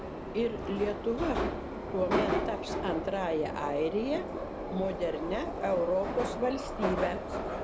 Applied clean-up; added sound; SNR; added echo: none; Subway, metro, underground; 2 dB; none.